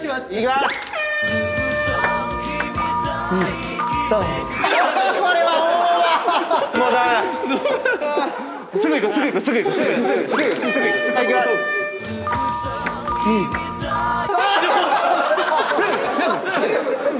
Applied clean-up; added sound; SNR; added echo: none; none; none; none.